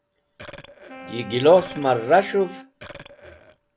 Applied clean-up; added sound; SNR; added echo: none; Burping, eructation + Wind instrument, woodwind instrument; 17 dB; none.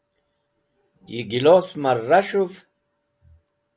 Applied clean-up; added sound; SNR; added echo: none; none; none; none.